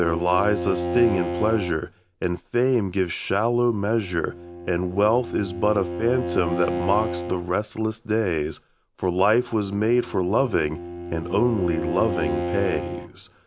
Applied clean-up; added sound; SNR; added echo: none; Bowed string instrument; 7 dB; none.